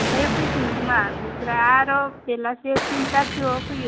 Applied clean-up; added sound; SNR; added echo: none; Explosion; 4 dB; none.